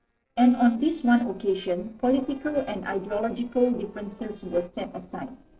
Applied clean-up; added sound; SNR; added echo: neural separator model SepFormer DNS4.